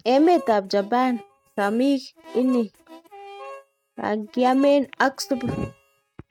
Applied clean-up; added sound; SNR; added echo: neural mask model RNNoise.